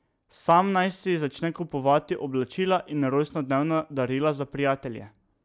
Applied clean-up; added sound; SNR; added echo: none; none; none; none.